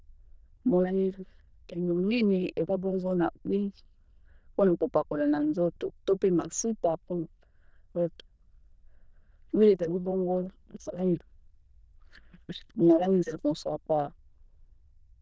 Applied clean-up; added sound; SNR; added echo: neural diffusion model UNIVERSE++.